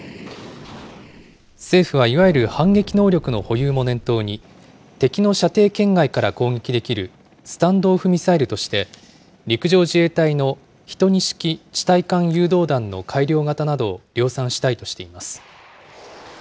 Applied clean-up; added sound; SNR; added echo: none; none; none; none.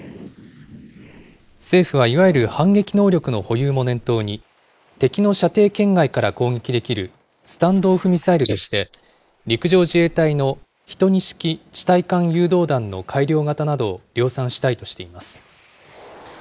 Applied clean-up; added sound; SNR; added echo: neural mask model Resemble Enhance denoiser.